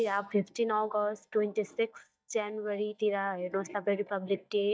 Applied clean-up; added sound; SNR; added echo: neural mask model DeepFilterNet 3.